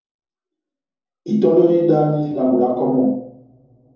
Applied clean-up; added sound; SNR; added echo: none; none; none; reverberation time 2.7 s.